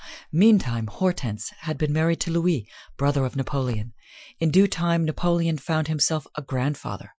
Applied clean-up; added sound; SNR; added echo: classical method Wiener filter.